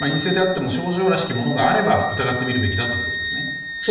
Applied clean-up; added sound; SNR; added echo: none; Wind instrument, woodwind instrument; 7 dB; reverberation time 0.8 s.